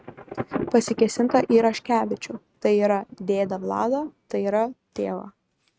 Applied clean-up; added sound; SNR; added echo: neural mask model RNNoise.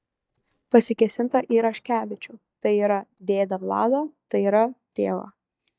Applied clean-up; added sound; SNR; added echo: neural mask model DeepFilterNet 3.